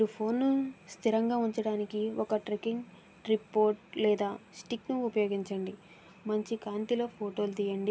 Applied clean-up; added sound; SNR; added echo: none; none; none; none.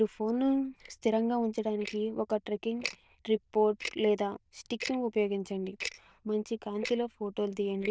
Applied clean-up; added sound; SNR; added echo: neural diffusion model UNIVERSE++.